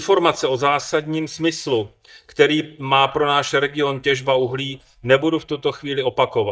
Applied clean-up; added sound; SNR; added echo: neural mask model DeepFilterNet 3.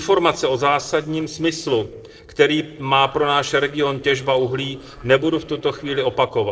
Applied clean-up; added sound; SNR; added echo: neural separator model SepFormer DNS4.